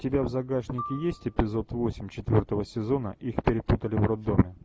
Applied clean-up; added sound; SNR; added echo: none; Marimba, xylophone; 17 dB; none.